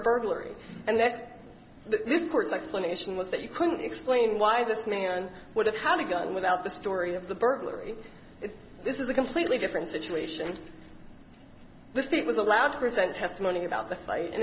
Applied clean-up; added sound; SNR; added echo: none; none; none; none.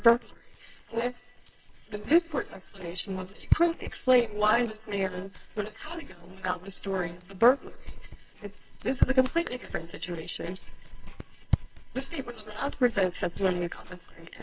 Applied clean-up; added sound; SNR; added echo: neural separator model SepFormer WHAMR!.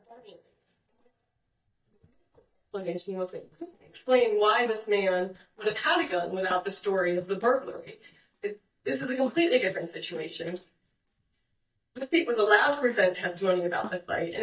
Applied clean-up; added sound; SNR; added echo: neural mask model DeepFilterNet 3.